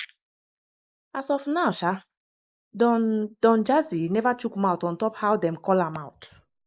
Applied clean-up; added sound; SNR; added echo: neural mask model Resemble Enhance denoiser.